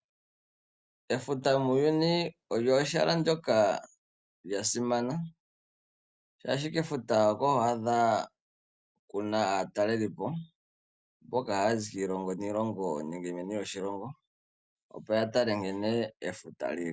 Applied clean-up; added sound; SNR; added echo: none; none; none; none.